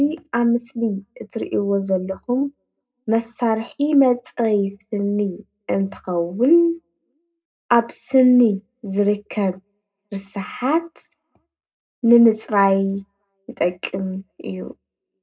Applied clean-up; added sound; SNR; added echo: none; none; none; reverberation time 0.2 s.